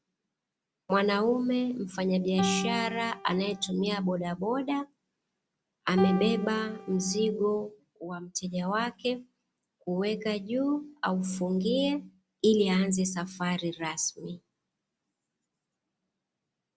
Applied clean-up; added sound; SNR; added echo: none; Piano; 8 dB; none.